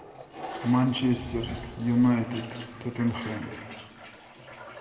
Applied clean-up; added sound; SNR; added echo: none; Toilet flush; 13 dB; reverberation time 1.7 s.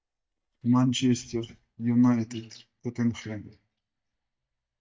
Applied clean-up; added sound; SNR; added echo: neural mask model DeepFilterNet 3.